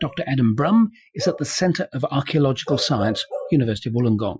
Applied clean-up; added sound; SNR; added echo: classical method Wiener filter.